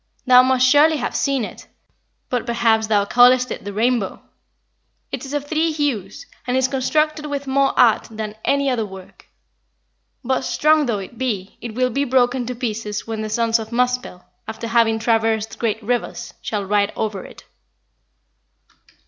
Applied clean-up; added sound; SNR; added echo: none; none; none; none.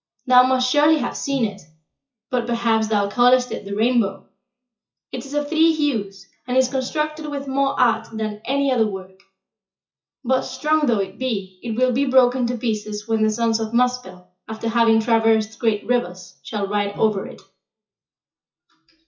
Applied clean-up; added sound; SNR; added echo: classical method WPE with log-MMSE.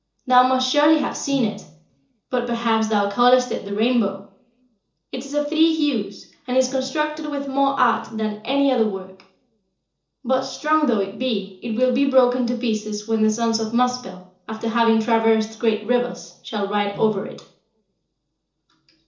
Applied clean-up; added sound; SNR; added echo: neural separator model SepFormer DNS4.